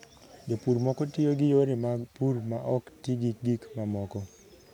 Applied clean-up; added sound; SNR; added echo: none; none; none; none.